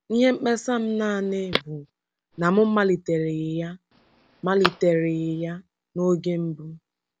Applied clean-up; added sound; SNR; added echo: none; Telephone; 13 dB; none.